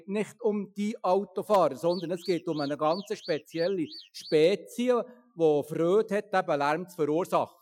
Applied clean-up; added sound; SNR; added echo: classical method Wiener filter.